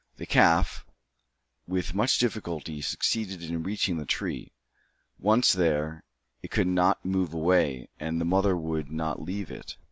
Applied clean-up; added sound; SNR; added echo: none; none; none; none.